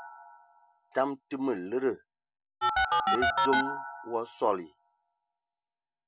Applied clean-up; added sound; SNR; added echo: none; Telephone; -1 dB; none.